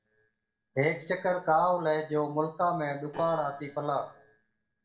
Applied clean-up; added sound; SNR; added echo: neural separator model SepFormer DNS4.